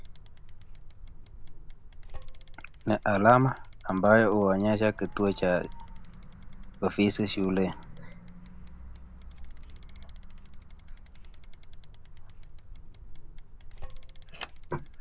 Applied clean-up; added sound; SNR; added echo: none; Bicycle; 10 dB; none.